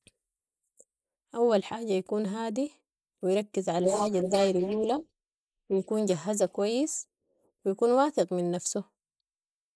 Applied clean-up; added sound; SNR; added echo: neural mask model Resemble Enhance denoiser.